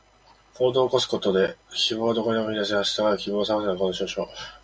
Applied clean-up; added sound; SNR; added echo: none; none; none; none.